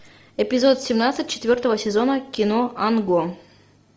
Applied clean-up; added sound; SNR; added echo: none; none; none; none.